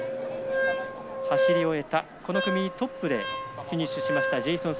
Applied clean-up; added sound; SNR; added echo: none; Wind instrument, woodwind instrument; -1 dB; none.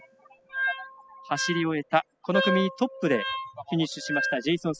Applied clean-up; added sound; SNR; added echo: classical method spectral subtraction.